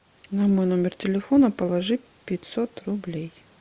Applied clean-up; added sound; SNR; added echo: none; none; none; none.